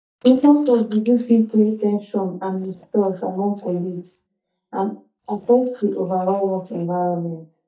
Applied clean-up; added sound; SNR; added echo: neural mask model DeepFilterNet 3.